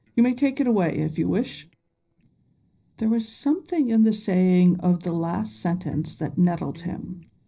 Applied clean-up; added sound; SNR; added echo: neural separator model SepFormer DNS4.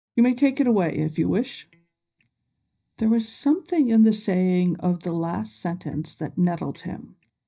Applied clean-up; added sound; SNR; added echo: neural mask model DeepFilterNet 3.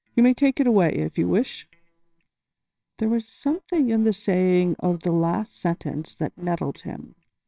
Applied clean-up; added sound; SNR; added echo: neural separator model SepFormer WHAMR!.